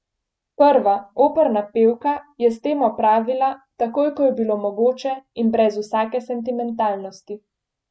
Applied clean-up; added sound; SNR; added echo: none; none; none; none.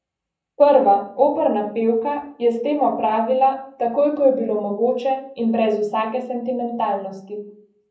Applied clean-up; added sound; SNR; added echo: none; none; none; reverberation time 0.6 s.